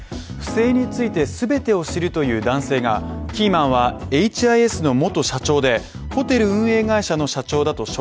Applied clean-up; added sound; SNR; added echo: none; none; none; none.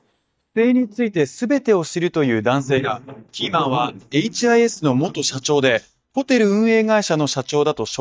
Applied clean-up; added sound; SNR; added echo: neural mask model DeepFilterNet 3.